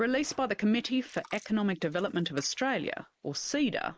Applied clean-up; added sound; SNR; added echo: neural mask model Resemble Enhance denoiser.